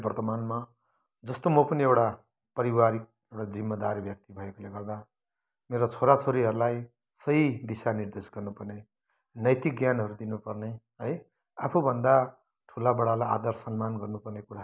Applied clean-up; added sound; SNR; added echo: none; none; none; none.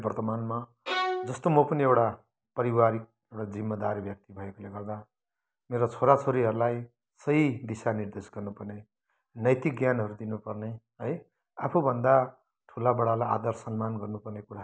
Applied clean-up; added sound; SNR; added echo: none; Bowed string instrument; 3 dB; none.